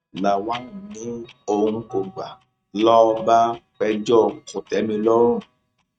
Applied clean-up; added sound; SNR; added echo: neural mask model RNNoise.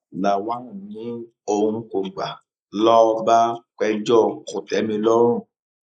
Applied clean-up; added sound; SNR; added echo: neural mask model Resemble Enhance denoiser.